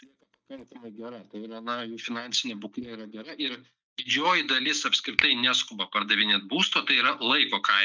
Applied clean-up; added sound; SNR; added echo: neural mask model DeepFilterNet 3.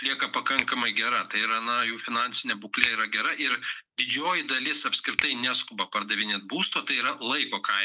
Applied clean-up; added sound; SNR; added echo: none; Finger snapping; 11 dB; none.